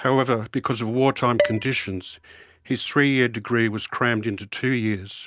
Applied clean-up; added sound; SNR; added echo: none; Dishes, pots, and pans; 8 dB; none.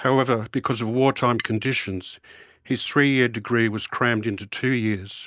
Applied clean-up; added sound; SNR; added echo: neural mask model Resemble Enhance denoiser.